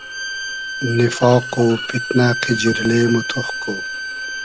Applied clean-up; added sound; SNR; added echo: none; Bowed string instrument; 7 dB; none.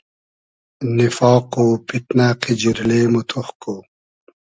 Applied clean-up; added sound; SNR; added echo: none; none; none; none.